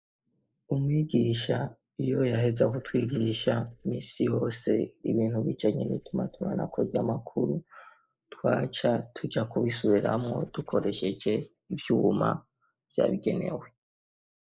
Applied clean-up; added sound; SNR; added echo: neural mask model Resemble Enhance denoiser.